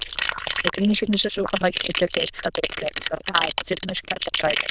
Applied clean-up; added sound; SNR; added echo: neural diffusion model UNIVERSE++.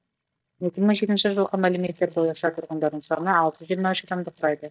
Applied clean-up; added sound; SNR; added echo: neural mask model DeepFilterNet 3.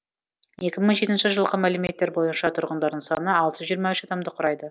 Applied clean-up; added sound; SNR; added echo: none; none; none; none.